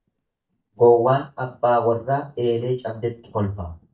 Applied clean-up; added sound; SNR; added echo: neural mask model DeepFilterNet 3.